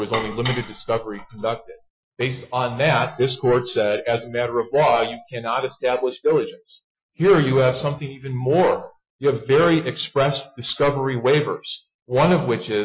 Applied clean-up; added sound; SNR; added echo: classical method Wiener filter.